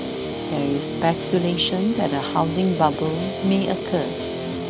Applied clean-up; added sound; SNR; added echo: none; Guitar; 4 dB; none.